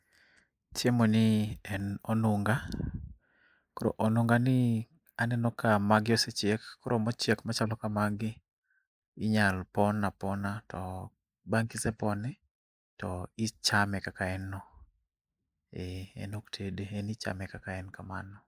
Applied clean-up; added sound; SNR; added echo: neural mask model Resemble Enhance denoiser.